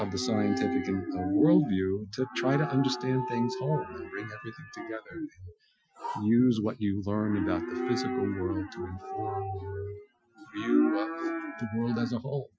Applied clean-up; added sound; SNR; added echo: classical method Wiener filter.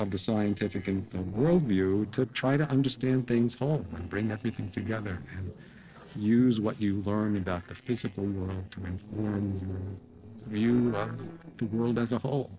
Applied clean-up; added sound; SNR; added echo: neural separator model SepFormer DNS4.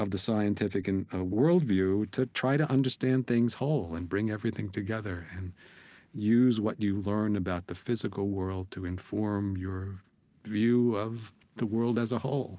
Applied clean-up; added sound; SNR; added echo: none; none; none; none.